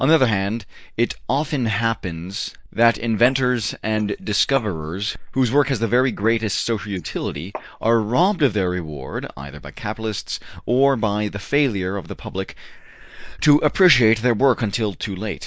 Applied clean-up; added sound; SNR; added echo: neural mask model Resemble Enhance denoiser.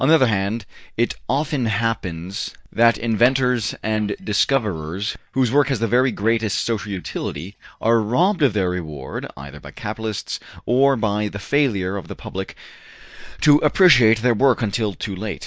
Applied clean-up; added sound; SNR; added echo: neural mask model DeepFilterNet 3.